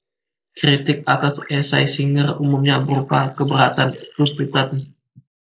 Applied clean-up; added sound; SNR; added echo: neural mask model Resemble Enhance denoiser.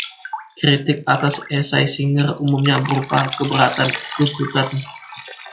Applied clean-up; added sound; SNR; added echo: classical method log-MMSE.